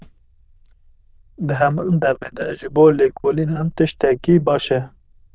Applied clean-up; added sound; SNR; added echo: neural diffusion model UNIVERSE++.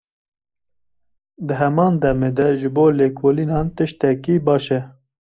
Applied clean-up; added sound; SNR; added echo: neural mask model Resemble Enhance denoiser.